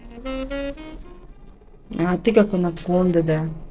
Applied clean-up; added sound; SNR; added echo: neural separator model SepFormer DNS4.